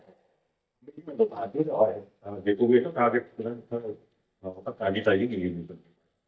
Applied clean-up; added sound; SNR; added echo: neural mask model DeepFilterNet 3.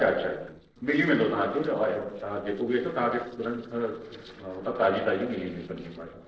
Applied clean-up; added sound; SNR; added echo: neural separator model SepFormer DNS4.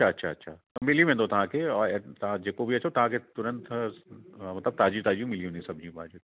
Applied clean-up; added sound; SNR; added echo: none; none; none; none.